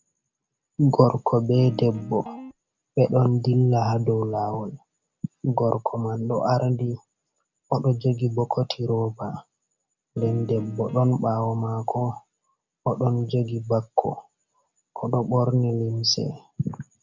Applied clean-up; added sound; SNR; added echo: none; Guitar; 14 dB; none.